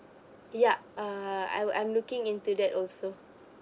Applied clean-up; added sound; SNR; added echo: none; none; none; none.